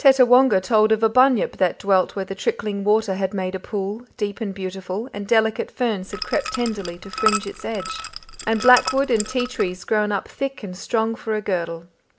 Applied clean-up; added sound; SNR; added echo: none; Liquid; 8 dB; none.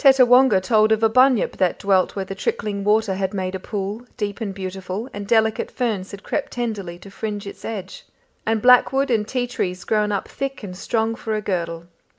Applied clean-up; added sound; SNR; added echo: none; none; none; none.